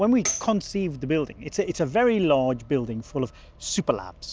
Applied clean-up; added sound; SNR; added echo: none; Tambourine; 10 dB; none.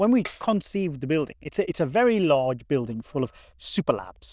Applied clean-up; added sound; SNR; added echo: neural diffusion model UNIVERSE++.